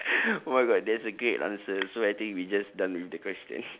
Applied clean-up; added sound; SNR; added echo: none; none; none; none.